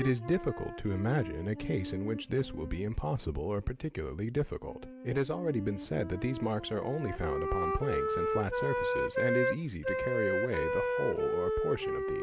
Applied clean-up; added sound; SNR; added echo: none; Wind instrument, woodwind instrument; 1 dB; none.